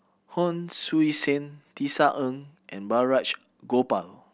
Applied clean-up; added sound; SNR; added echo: none; none; none; none.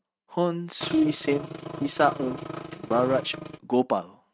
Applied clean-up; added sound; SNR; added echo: neural mask model RNNoise.